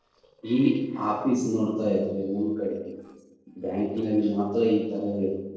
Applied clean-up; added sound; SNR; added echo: neural separator model SepFormer DNS4.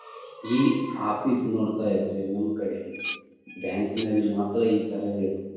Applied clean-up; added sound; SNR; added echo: none; Dishes, pots, and pans; 11 dB; reverberation time 1.0 s.